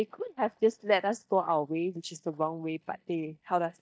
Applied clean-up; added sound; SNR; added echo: neural mask model DeepFilterNet 3.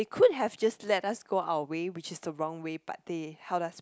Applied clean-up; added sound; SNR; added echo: none; none; none; none.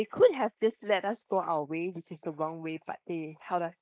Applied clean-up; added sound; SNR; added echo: neural mask model Resemble Enhance denoiser.